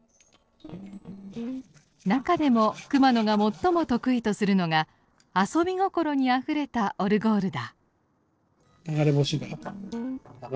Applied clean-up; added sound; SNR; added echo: neural separator model SepFormer DNS4.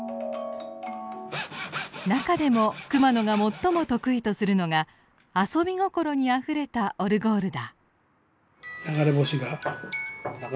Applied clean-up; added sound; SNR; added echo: none; none; none; none.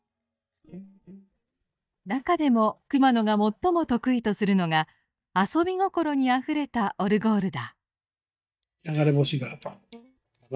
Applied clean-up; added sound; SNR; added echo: neural mask model DeepFilterNet 3.